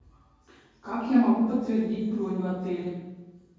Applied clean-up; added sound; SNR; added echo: none; none; none; reverberation time 1.3 s.